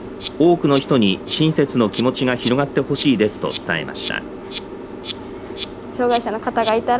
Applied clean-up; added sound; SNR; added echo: none; Insect; 9 dB; none.